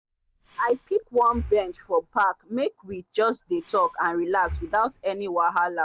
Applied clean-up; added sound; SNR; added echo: none; Breathing; 17 dB; none.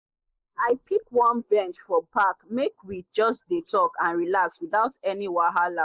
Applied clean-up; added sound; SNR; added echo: neural mask model Resemble Enhance denoiser.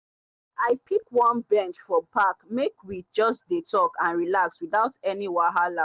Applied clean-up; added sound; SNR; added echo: none; none; none; none.